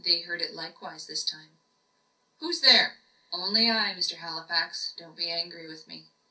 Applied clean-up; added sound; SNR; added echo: none; none; none; reverberation time 0.3 s.